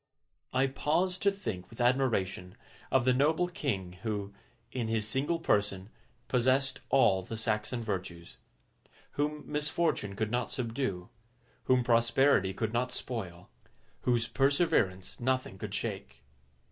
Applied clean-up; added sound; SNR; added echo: none; none; none; none.